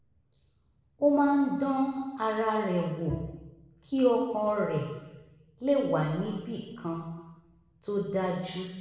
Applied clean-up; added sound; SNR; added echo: none; Bowed string instrument; 17 dB; reverberation time 1.1 s.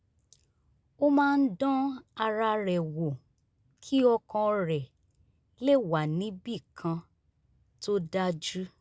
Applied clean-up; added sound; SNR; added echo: none; none; none; none.